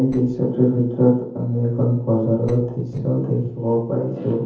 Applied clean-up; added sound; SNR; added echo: neural separator model SepFormer DNS4.